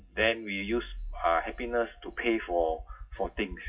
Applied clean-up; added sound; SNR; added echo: classical method WPE with log-MMSE.